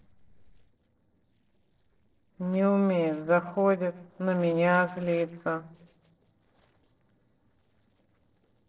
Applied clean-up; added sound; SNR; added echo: neural separator model SepFormer DNS4.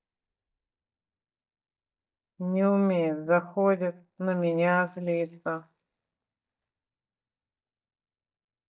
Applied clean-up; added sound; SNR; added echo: neural mask model DeepFilterNet 3.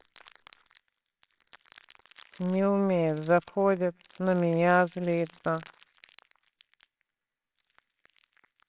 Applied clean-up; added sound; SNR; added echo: neural separator model SepFormer WHAMR!.